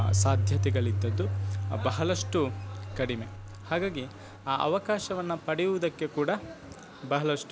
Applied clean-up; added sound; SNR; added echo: none; Keyboard (musical); 1 dB; none.